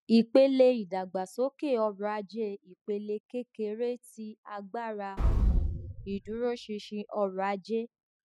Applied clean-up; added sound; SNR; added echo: classical method spectral subtraction.